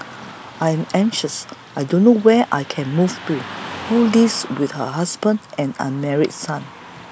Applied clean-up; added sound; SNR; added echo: none; Car passing by / Traffic noise, roadway noise; 16 dB; none.